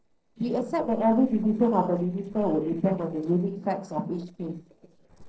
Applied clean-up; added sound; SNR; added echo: neural separator model SepFormer DNS4.